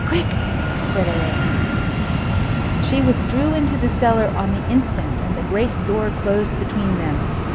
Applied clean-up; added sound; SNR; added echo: none; Fixed-wing aircraft, airplane; -2 dB; none.